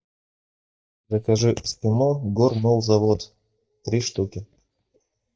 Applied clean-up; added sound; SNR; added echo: neural mask model DeepFilterNet 3.